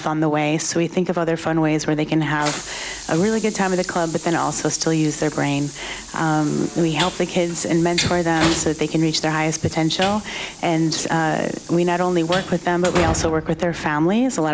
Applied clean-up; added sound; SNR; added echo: none; Train; 12 dB; none.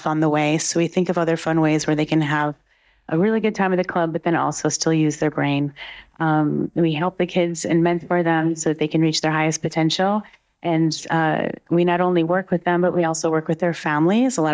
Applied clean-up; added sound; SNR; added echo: neural mask model DeepFilterNet 3.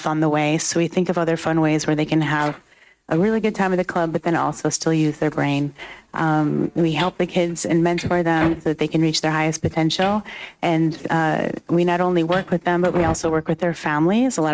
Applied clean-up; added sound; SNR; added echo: neural mask model RNNoise.